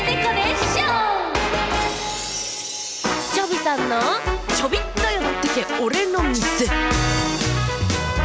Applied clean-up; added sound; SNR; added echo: none; none; none; none.